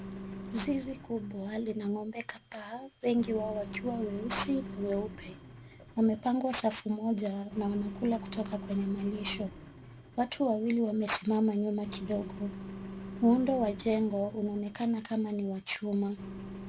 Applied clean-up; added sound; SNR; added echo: none; Engine; 14 dB; none.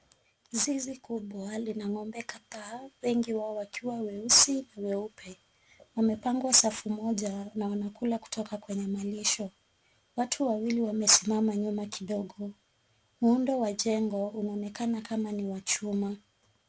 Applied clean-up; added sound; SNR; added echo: none; none; none; none.